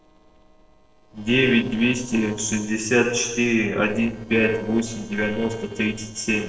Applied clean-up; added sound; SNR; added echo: neural separator model SepFormer DNS4.